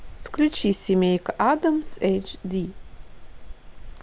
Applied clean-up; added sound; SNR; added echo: none; Wind; 14 dB; none.